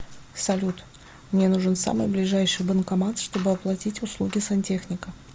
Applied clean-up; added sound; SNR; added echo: none; none; none; none.